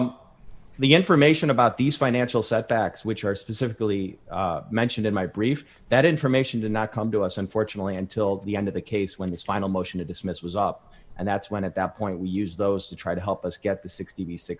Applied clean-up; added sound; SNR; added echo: none; none; none; none.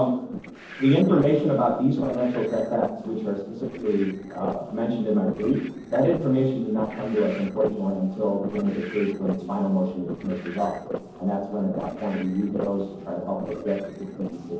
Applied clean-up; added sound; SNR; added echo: neural separator model SepFormer DNS4.